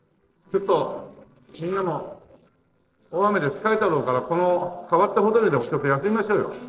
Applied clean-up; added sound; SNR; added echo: neural separator model SepFormer DNS4.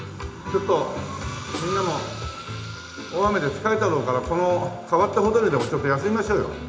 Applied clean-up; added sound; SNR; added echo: none; Snare drum; 17 dB; reverberation time 0.8 s.